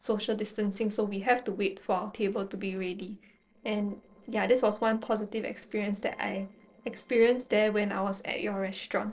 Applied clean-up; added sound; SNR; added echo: neural separator model SepFormer DNS4.